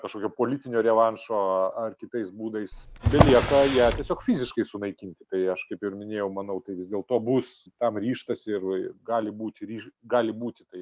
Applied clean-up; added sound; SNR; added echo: none; Drawer open or close; -1 dB; none.